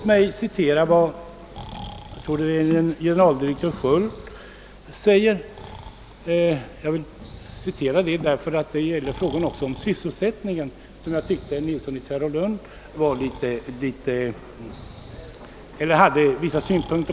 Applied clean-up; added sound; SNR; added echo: none; Breathing; 19 dB; none.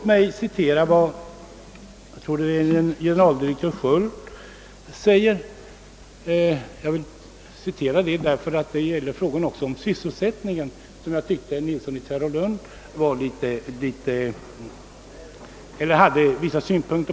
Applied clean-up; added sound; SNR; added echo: none; none; none; none.